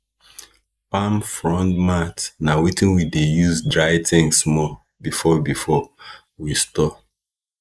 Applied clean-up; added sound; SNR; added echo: neural mask model Resemble Enhance denoiser.